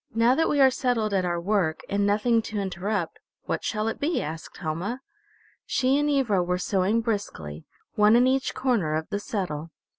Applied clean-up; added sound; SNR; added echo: none; none; none; none.